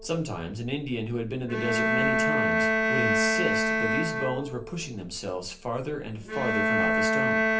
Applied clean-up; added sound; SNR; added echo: none; Bowed string instrument; -5 dB; reverberation time 0.3 s.